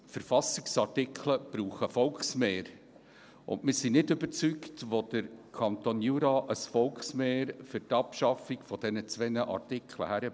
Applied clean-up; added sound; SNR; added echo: none; none; none; none.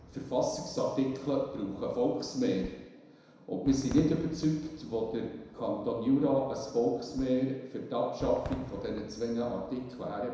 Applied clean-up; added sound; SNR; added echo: none; Fireworks; 17 dB; reverberation time 1.0 s.